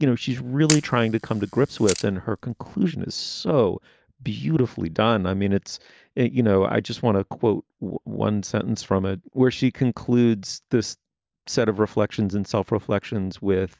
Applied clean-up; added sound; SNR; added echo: none; Camera; 11 dB; none.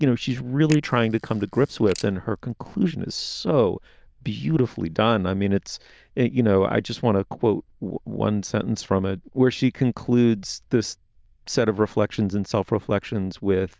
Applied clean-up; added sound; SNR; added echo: neural diffusion model UNIVERSE++.